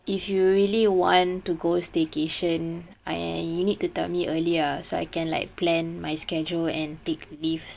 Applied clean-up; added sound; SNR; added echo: none; none; none; none.